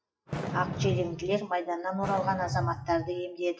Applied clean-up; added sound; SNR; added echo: classical method WPE with log-MMSE.